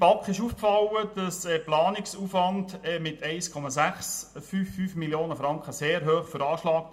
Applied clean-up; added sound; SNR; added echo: none; none; none; reverberation time 0.4 s.